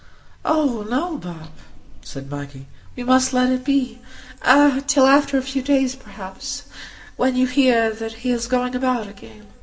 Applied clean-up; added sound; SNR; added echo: none; none; none; reverberation time 1.9 s.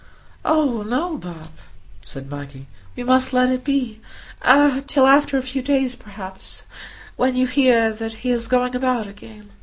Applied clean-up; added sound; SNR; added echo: none; none; none; none.